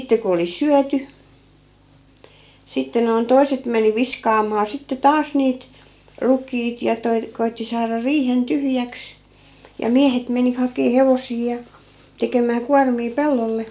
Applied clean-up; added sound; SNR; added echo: none; none; none; none.